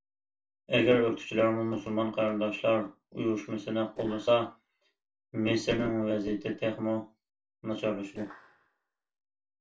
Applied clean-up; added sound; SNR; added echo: neural separator model SepFormer DNS4.